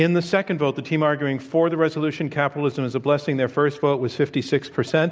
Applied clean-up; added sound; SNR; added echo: none; none; none; none.